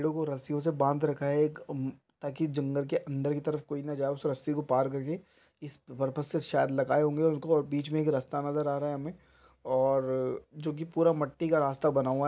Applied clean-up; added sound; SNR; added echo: none; none; none; none.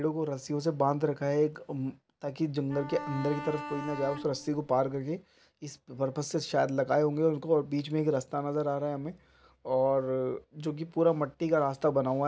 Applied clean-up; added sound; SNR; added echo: none; Bowed string instrument; 11 dB; none.